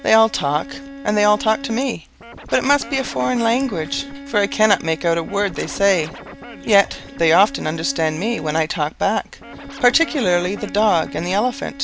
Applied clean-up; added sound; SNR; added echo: none; Scratching (performance technique) + Bowed string instrument; 15 dB; none.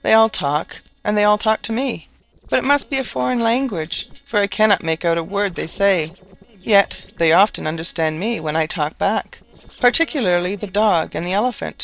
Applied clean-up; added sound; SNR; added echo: neural separator model SepFormer DNS4.